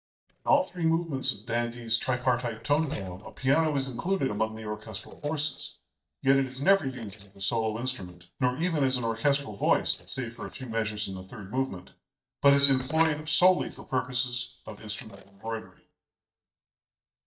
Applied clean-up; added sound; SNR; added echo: neural mask model DeepFilterNet 3.